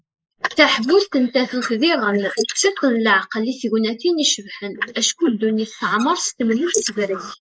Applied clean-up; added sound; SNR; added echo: neural mask model Resemble Enhance denoiser.